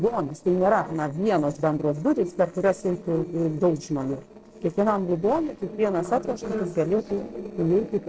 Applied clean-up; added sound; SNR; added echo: neural separator model SepFormer DNS4.